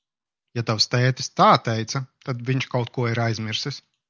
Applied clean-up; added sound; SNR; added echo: none; none; none; none.